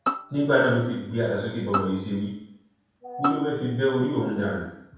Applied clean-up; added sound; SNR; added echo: none; Bowed string instrument; 8 dB; reverberation time 0.7 s.